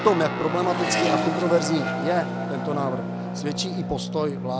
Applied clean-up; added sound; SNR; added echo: none; Guitar + Accelerating, revving, vroom; 1 dB; none.